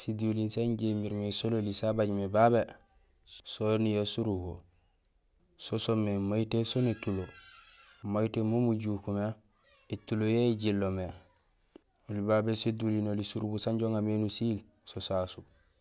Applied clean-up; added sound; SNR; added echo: none; none; none; none.